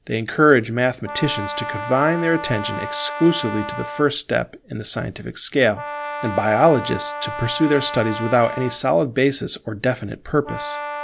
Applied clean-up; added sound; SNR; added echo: none; Brass instrument; 10 dB; none.